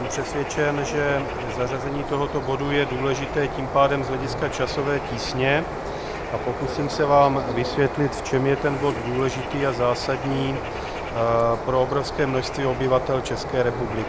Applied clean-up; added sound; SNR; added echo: none; Bird; 6 dB; none.